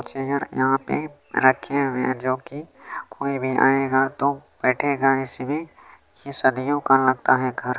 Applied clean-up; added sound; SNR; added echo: none; none; none; none.